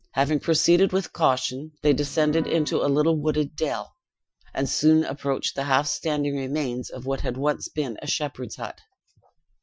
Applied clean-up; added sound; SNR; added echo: classical method Wiener filter.